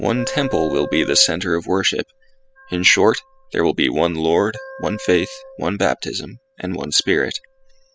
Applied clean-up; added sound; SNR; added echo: classical method spectral subtraction.